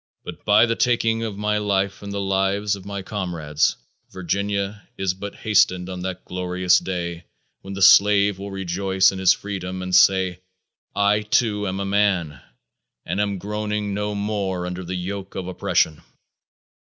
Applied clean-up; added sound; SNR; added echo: none; none; none; none.